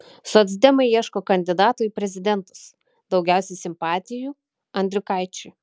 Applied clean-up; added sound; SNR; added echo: none; none; none; none.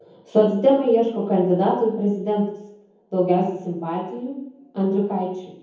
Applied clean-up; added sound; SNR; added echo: none; none; none; reverberation time 0.9 s.